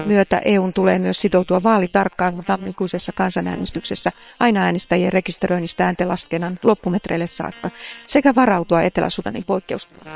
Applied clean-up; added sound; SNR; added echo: neural separator model SepFormer WHAM!.